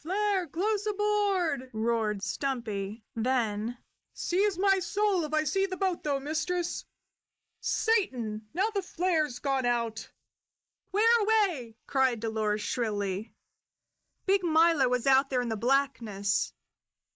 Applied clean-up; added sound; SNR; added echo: neural mask model Resemble Enhance denoiser.